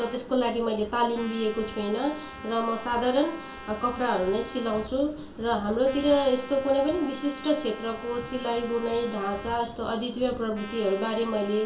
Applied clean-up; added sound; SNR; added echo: none; Trumpet; 17 dB; reverberation time 0.4 s.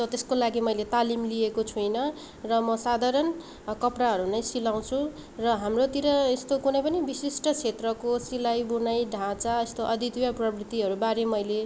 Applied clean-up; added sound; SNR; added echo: none; none; none; none.